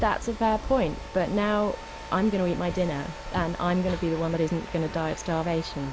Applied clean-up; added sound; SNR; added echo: none; Mechanisms; 12 dB; none.